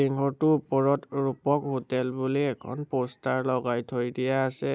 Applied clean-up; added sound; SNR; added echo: none; none; none; none.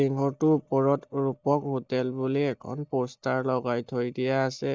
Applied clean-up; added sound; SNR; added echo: neural mask model DeepFilterNet 3.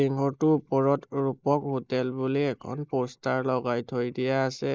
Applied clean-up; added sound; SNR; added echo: neural mask model Resemble Enhance denoiser.